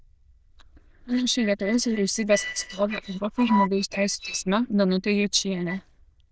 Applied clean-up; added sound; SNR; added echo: neural diffusion model UNIVERSE++.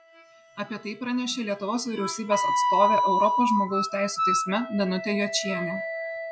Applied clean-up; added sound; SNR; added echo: classical method log-MMSE.